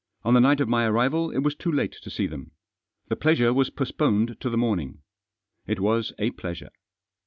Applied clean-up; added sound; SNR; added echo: none; none; none; none.